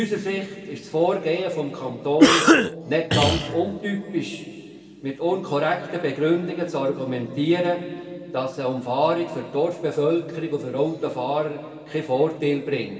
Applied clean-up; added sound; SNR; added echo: none; Cough; -5 dB; reverberation time 2.3 s.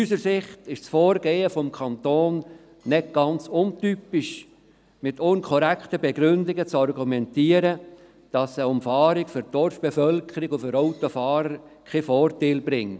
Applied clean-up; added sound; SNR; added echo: none; none; none; none.